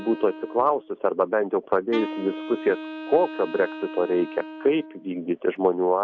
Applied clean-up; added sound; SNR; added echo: none; Wind instrument, woodwind instrument; 13 dB; none.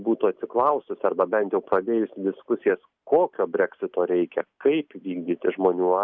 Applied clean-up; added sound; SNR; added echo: none; none; none; none.